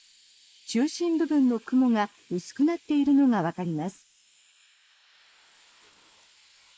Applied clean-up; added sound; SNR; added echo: neural mask model Resemble Enhance denoiser.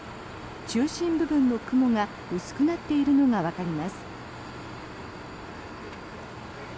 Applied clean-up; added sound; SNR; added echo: none; none; none; none.